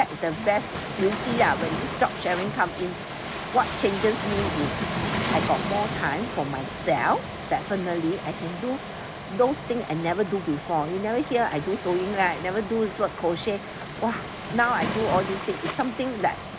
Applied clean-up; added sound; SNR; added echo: none; Waves, surf; 5 dB; none.